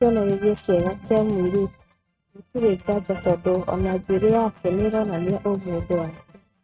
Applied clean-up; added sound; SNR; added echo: neural mask model RNNoise.